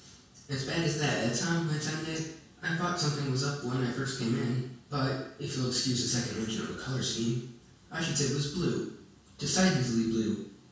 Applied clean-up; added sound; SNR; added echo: none; none; none; reverberation time 0.6 s.